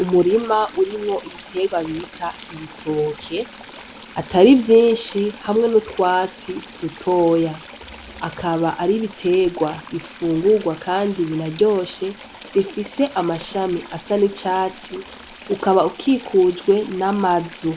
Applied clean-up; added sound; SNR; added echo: none; Stream / Trickle, dribble; 18 dB; none.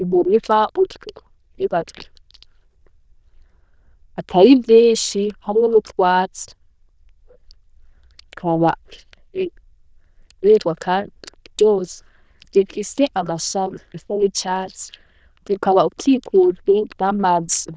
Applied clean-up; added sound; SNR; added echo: neural diffusion model UNIVERSE++.